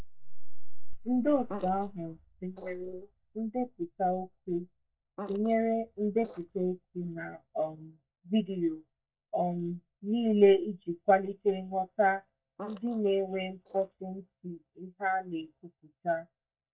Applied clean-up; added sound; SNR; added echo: neural mask model DeepFilterNet 3.